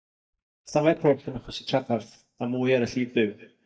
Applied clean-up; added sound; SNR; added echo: neural mask model DeepFilterNet 3.